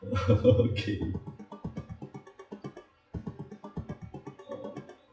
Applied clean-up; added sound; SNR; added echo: classical method WPE with log-MMSE.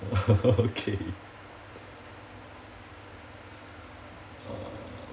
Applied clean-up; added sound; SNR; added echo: none; none; none; none.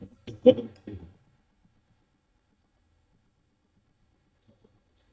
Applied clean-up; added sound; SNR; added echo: neural mask model DeepFilterNet 3.